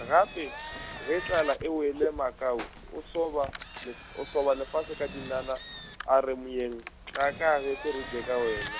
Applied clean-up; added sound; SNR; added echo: none; Engine; 12 dB; none.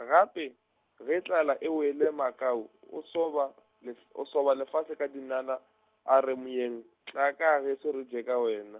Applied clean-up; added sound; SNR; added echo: none; none; none; none.